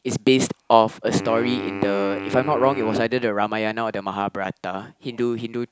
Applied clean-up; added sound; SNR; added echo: none; Wind instrument, woodwind instrument; 11 dB; none.